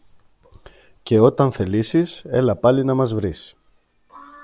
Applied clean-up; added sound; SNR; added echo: none; none; none; none.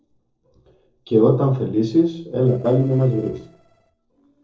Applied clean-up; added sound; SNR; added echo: neural separator model SepFormer DNS4.